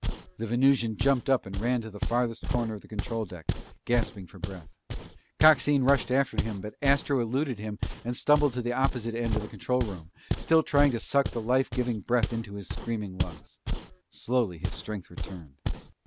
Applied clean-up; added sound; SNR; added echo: none; Walk, footsteps; 6 dB; none.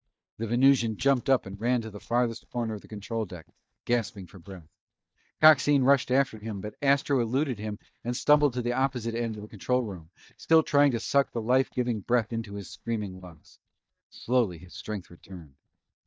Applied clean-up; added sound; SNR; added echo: neural mask model DeepFilterNet 3.